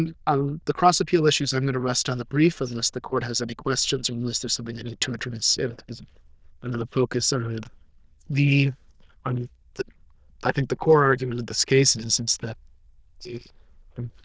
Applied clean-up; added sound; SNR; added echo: neural diffusion model UNIVERSE++.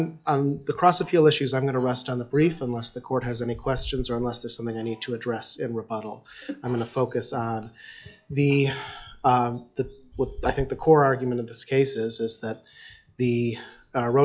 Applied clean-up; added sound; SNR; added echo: classical method log-MMSE.